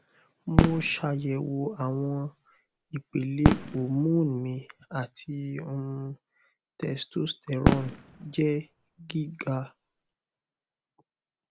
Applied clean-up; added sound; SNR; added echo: none; Fireworks; 0 dB; none.